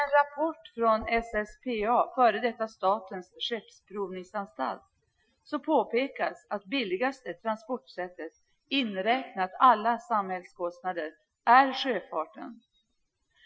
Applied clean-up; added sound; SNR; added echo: classical method Wiener filter.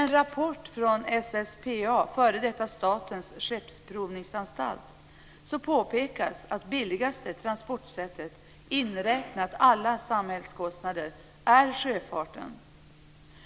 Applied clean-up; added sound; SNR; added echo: none; none; none; none.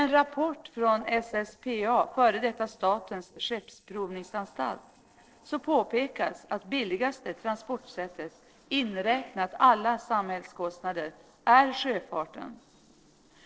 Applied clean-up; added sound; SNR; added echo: neural separator model SepFormer DNS4.